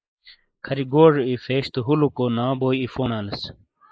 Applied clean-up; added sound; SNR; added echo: neural mask model Resemble Enhance denoiser.